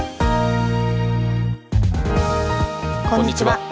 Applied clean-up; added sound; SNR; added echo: none; none; none; none.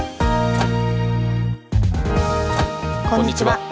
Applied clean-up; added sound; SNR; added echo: none; Microwave oven; 14 dB; none.